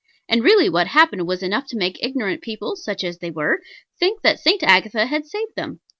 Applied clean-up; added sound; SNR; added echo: none; none; none; none.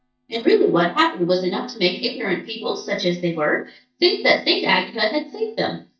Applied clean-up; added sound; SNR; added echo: neural mask model DeepFilterNet 3.